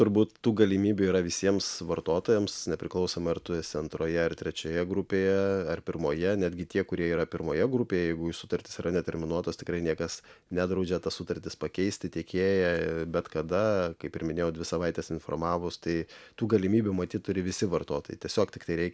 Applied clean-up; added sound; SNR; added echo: none; none; none; none.